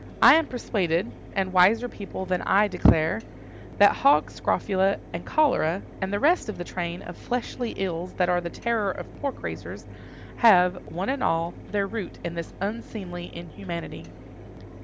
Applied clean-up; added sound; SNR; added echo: none; Mechanisms; 16 dB; none.